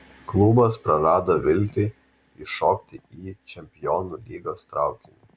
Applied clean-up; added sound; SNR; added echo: none; none; none; none.